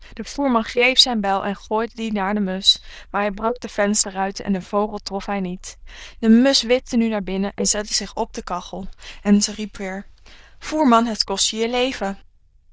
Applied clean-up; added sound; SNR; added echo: neural diffusion model UNIVERSE++.